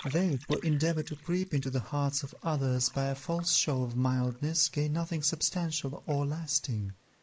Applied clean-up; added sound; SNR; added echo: neural mask model Resemble Enhance denoiser.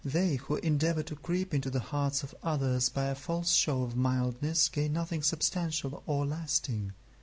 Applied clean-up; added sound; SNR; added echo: none; none; none; none.